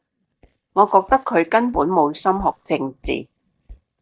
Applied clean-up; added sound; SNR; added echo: neural mask model DeepFilterNet 3.